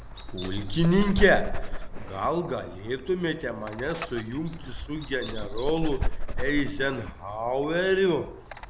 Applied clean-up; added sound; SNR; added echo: none; Dog; 3 dB; none.